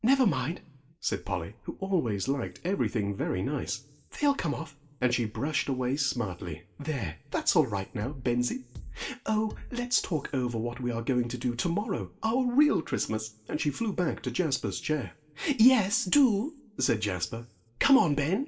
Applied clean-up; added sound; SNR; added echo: none; Drum kit; 14 dB; reverberation time 0.3 s.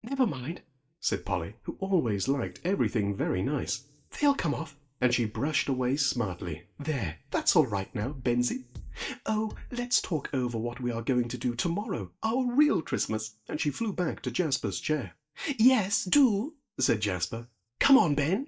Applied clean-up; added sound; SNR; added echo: neural mask model DeepFilterNet 3.